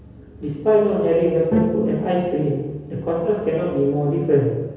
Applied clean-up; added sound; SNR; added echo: none; Bowed string instrument; 8 dB; reverberation time 1.2 s.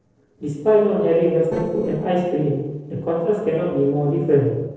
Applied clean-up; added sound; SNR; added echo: neural separator model SepFormer DNS4.